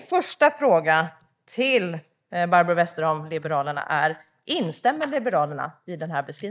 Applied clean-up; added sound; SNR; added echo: neural mask model DeepFilterNet 3.